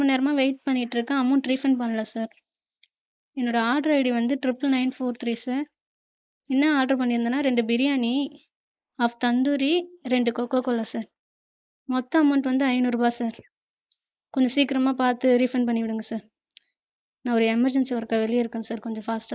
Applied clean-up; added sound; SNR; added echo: neural mask model Resemble Enhance denoiser.